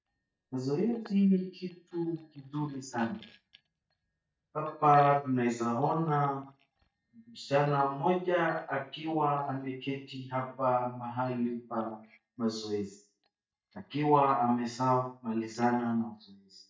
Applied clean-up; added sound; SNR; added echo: neural mask model DeepFilterNet 3.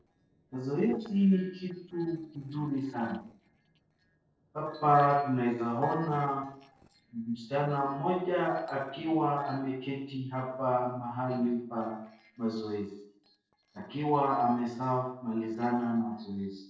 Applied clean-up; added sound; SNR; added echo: neural separator model SepFormer DNS4.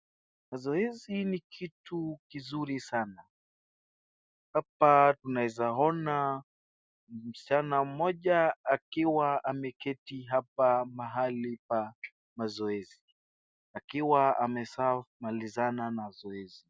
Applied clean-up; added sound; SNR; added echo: none; none; none; none.